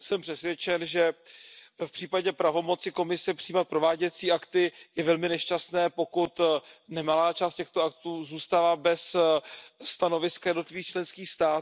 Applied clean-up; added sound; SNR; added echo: none; none; none; none.